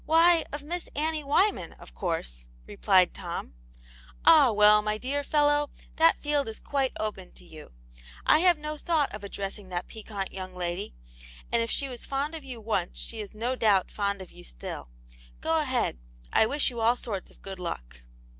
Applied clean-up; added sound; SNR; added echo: none; none; none; none.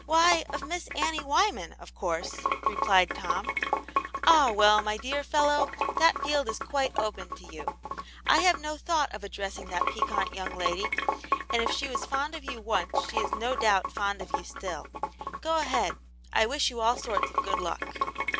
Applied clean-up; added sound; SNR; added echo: none; Sink (filling or washing) / Water; 4 dB; none.